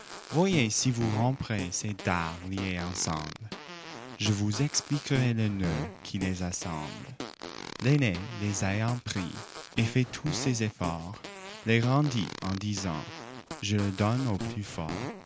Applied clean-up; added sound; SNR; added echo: none; Fart; 11 dB; none.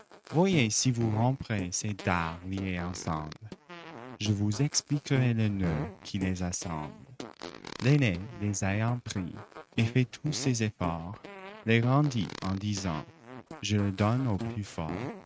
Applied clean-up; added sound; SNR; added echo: neural mask model RNNoise.